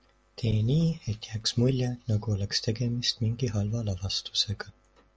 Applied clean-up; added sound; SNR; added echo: none; none; none; none.